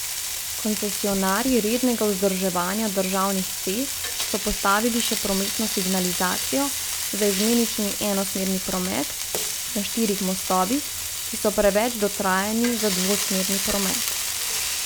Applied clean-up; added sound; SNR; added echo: none; Frying (food); 3 dB; none.